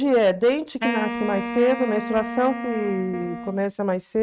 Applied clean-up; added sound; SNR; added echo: neural mask model RNNoise.